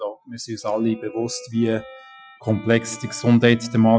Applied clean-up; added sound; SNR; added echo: classical method Wiener filter.